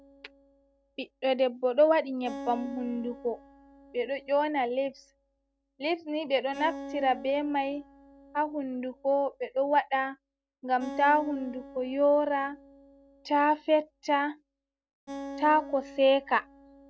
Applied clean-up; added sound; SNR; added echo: none; Acoustic guitar; 17 dB; none.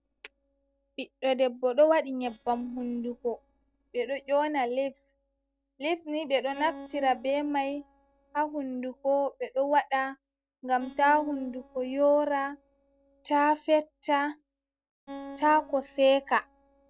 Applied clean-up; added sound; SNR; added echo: neural separator model SepFormer DNS4.